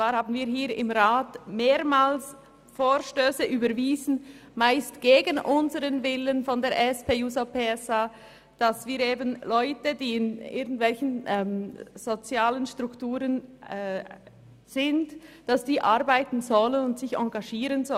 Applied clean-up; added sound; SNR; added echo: none; none; none; none.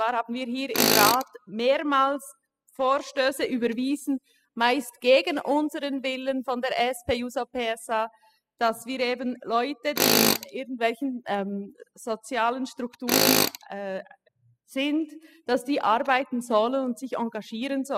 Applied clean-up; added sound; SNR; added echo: classical method spectral subtraction.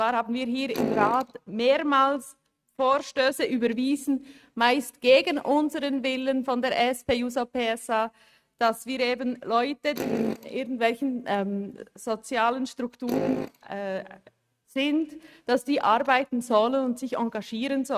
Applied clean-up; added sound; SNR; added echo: neural mask model RNNoise.